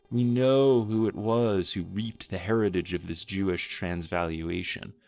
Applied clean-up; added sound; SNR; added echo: neural separator model SepFormer DNS4.